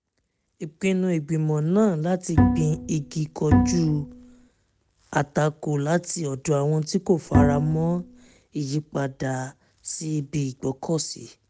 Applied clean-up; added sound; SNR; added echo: none; Bowed string instrument; -2 dB; none.